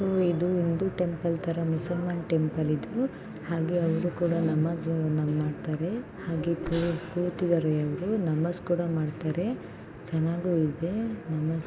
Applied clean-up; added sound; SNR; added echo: none; Slam; 18 dB; none.